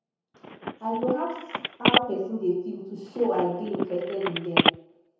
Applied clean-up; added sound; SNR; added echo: none; Telephone; -1 dB; reverberation time 0.9 s.